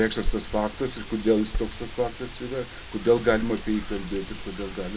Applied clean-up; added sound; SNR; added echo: none; Wind; 6 dB; reverberation time 1.2 s.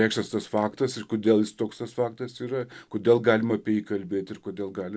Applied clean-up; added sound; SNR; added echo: none; none; none; none.